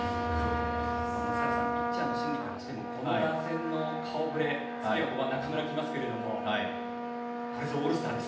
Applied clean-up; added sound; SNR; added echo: none; Trumpet; 1 dB; reverberation time 0.8 s.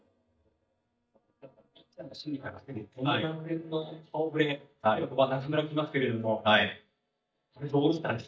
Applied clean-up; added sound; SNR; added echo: neural mask model DeepFilterNet 3.